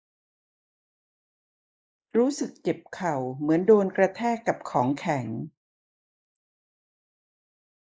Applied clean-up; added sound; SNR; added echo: neural mask model Resemble Enhance denoiser.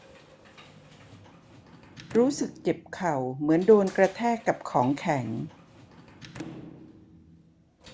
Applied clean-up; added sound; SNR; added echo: none; Sliding door / Slam; 19 dB; none.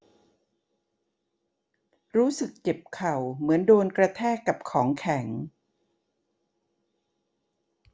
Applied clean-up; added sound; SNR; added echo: none; none; none; none.